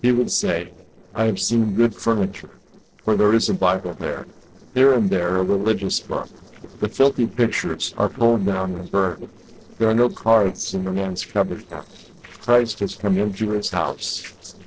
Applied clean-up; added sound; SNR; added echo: neural separator model SepFormer DNS4.